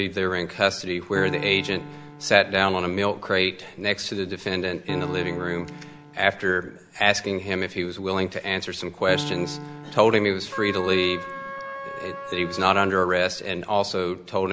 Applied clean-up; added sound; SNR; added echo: none; Trumpet + Piano; 12 dB; none.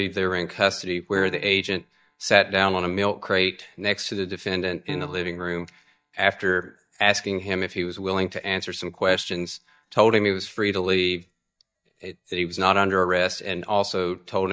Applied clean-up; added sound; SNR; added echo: neural mask model DeepFilterNet 3.